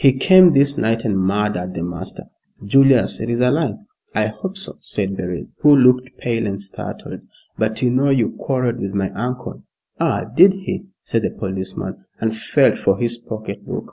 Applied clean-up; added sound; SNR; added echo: none; none; none; none.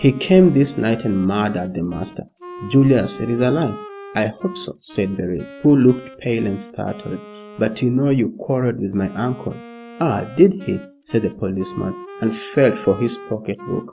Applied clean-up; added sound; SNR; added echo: none; Wind instrument, woodwind instrument; 18 dB; none.